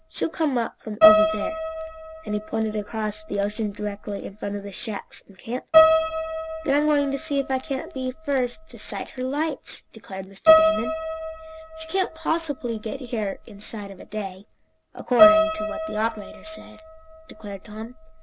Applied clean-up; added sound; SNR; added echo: none; Piano; -2 dB; none.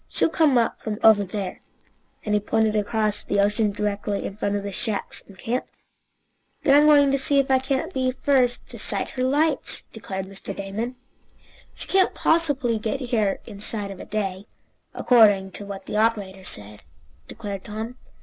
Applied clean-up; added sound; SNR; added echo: neural mask model Resemble Enhance denoiser.